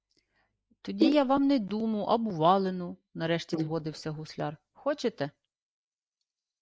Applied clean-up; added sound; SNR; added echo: neural mask model Resemble Enhance denoiser.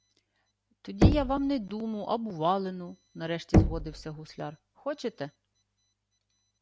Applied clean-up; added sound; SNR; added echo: none; Knock; -4 dB; none.